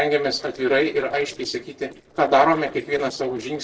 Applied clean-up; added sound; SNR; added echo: neural separator model SepFormer DNS4.